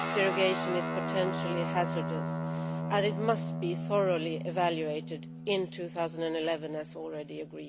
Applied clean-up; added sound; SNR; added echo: none; Guitar; 3 dB; none.